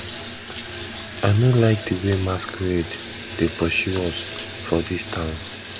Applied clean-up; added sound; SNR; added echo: none; Bathtub (filling or washing) / Water tap, faucet; 9 dB; none.